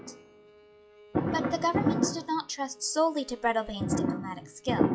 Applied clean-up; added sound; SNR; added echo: classical method log-MMSE.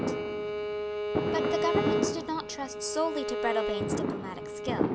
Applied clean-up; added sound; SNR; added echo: none; Bowed string instrument + Fireworks; -5 dB; none.